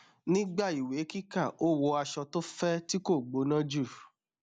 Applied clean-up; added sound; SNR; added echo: none; none; none; none.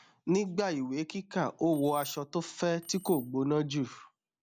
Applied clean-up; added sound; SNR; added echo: none; Keys jangling; 17 dB; none.